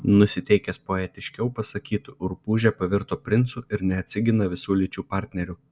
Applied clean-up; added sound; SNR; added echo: none; none; none; none.